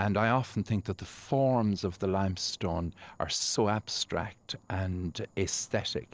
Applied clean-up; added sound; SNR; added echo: neural separator model SepFormer DNS4.